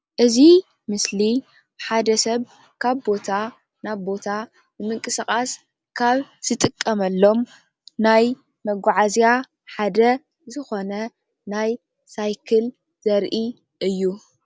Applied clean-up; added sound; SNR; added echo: none; none; none; none.